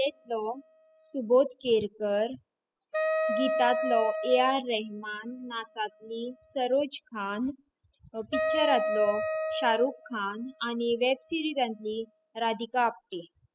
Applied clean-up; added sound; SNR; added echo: classical method spectral subtraction.